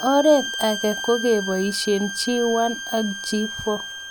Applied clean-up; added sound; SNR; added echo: none; Bowed string instrument; 9 dB; none.